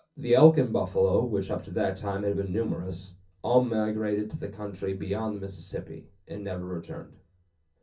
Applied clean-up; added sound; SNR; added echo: none; none; none; reverberation time 0.3 s.